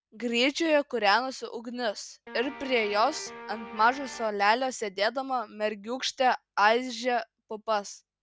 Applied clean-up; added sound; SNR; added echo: none; Guitar; 14 dB; none.